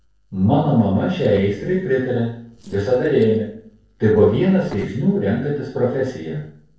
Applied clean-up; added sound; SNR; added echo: neural separator model SepFormer DNS4.